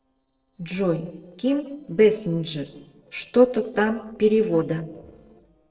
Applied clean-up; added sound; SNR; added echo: neural separator model SepFormer DNS4.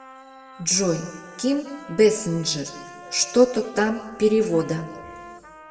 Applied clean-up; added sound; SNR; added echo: none; Trumpet; 19 dB; reverberation time 1.1 s.